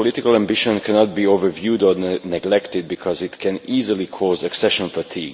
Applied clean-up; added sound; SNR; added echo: none; none; none; none.